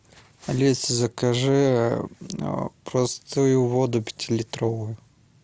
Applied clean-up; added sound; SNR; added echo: none; none; none; none.